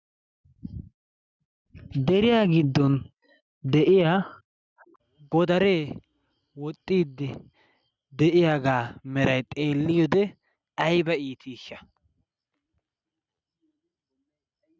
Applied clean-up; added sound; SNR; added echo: none; none; none; none.